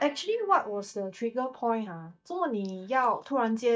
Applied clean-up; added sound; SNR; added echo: neural mask model DeepFilterNet 3.